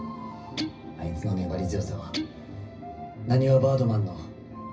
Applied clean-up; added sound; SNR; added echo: none; Guitar; 12 dB; reverberation time 0.4 s.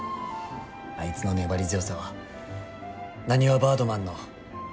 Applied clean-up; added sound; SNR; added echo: none; none; none; none.